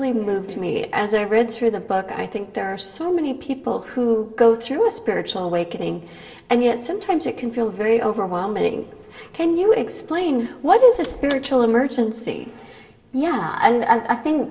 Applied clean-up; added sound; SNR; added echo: none; Door; 17 dB; reverberation time 1.3 s.